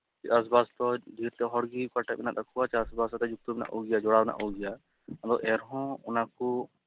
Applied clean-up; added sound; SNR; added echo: neural mask model Resemble Enhance denoiser.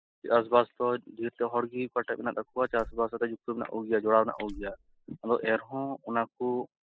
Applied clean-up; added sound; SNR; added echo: classical method spectral subtraction.